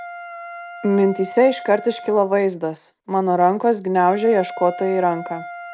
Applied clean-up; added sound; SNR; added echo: none; Wind instrument, woodwind instrument; 15 dB; none.